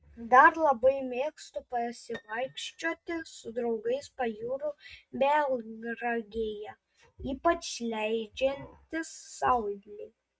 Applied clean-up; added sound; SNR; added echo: neural mask model RNNoise.